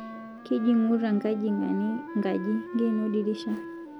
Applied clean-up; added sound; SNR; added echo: none; Wind instrument, woodwind instrument; 12 dB; none.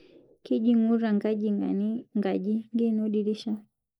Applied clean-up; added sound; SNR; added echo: neural mask model Resemble Enhance denoiser.